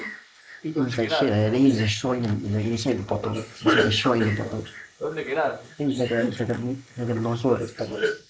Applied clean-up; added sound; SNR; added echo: neural mask model Resemble Enhance denoiser.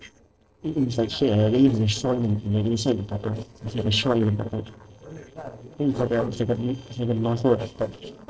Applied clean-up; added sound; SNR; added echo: neural separator model SepFormer DNS4.